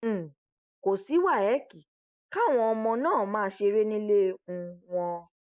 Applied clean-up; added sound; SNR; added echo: neural mask model Resemble Enhance denoiser.